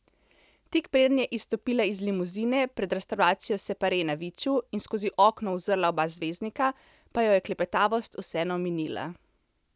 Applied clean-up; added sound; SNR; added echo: none; none; none; none.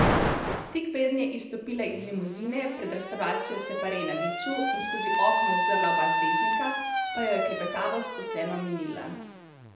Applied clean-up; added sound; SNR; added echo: none; Alarm; -2 dB; reverberation time 0.8 s.